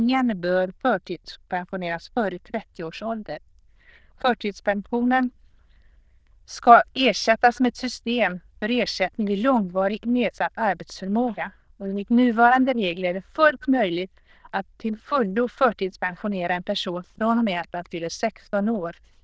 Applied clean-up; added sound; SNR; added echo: neural diffusion model UNIVERSE++.